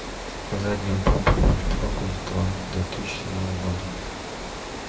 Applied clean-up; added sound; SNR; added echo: none; Water; 8 dB; reverberation time 1.9 s.